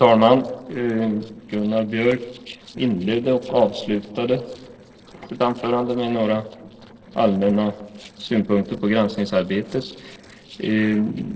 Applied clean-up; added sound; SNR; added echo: neural separator model SepFormer DNS4.